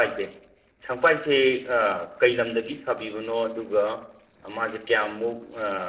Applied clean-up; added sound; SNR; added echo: neural separator model SepFormer DNS4.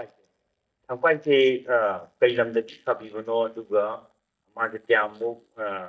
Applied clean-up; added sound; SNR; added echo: neural mask model DeepFilterNet 3.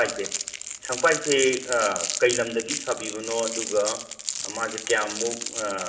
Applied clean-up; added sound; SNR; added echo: none; Crackle; 5 dB; reverberation time 1.3 s.